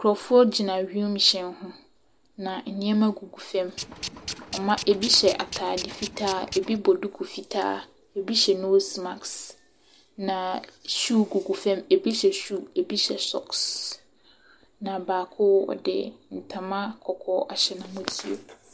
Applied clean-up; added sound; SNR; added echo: none; Tools; 10 dB; none.